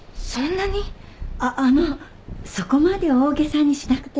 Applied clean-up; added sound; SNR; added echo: none; Purr; 12 dB; none.